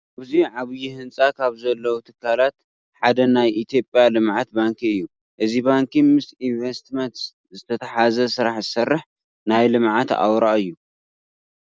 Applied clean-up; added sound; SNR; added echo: none; none; none; none.